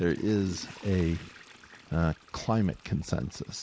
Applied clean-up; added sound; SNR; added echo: none; Toilet flush / Water; 20 dB; none.